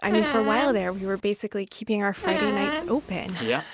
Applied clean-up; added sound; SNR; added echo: none; Squeak; 3 dB; none.